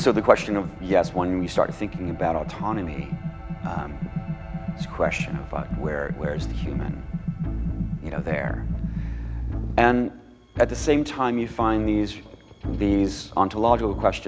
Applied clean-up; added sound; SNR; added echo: none; none; none; none.